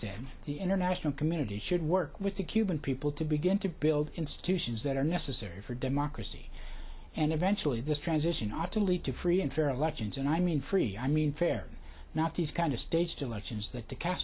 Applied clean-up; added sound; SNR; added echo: none; none; none; none.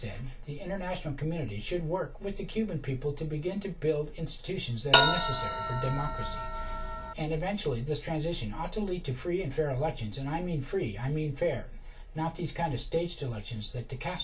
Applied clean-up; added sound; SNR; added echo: none; Bell; -3 dB; reverberation time 0.2 s.